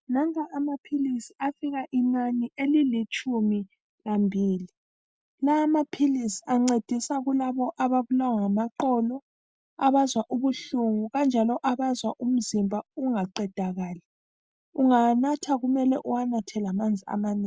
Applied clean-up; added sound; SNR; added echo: none; none; none; none.